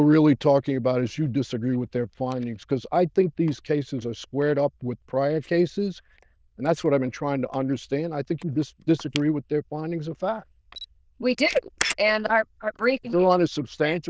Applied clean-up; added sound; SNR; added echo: neural diffusion model UNIVERSE++.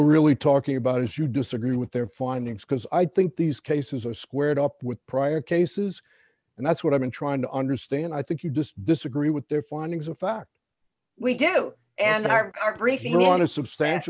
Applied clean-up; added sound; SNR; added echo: none; none; none; none.